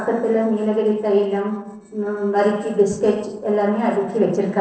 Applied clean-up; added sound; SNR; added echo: neural separator model SepFormer DNS4.